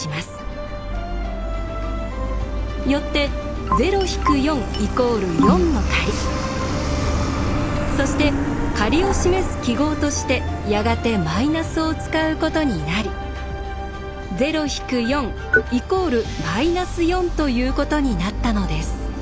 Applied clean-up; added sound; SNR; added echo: none; Truck; 4 dB; none.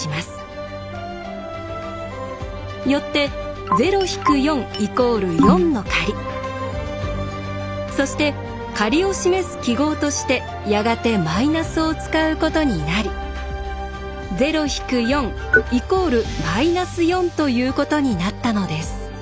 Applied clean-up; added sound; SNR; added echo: none; none; none; none.